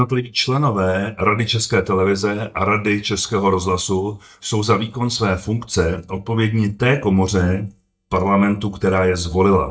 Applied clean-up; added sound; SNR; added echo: neural mask model DeepFilterNet 3.